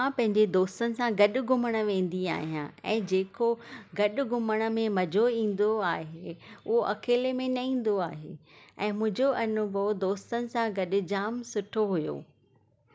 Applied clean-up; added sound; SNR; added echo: none; none; none; none.